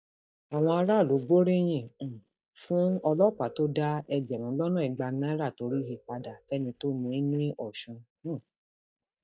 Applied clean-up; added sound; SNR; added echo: neural mask model DeepFilterNet 3.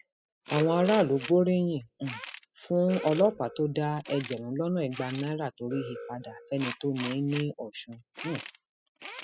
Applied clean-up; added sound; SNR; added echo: classical method spectral subtraction.